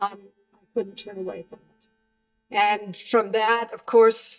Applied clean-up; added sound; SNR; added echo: neural mask model DeepFilterNet 3.